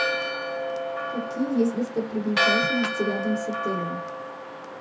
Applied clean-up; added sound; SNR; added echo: none; Church bell; -1 dB; reverberation time 0.3 s.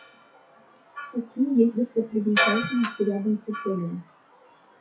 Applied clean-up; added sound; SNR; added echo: classical method WPE with log-MMSE.